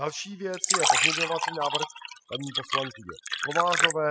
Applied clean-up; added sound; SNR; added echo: classical method spectral subtraction.